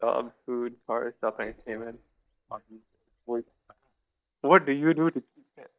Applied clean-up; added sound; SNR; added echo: neural mask model DeepFilterNet 3.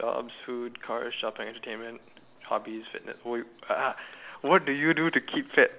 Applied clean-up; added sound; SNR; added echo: none; none; none; none.